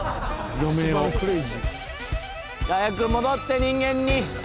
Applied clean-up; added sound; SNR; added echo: none; Wind instrument, woodwind instrument; 17 dB; none.